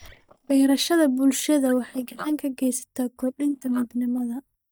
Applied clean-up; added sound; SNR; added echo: neural mask model DeepFilterNet 3.